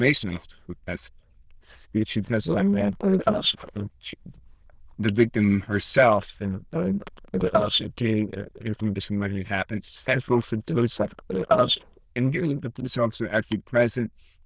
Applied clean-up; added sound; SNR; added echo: neural diffusion model UNIVERSE++.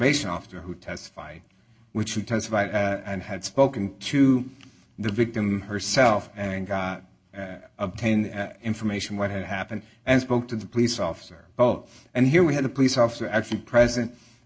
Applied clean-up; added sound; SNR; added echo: none; none; none; none.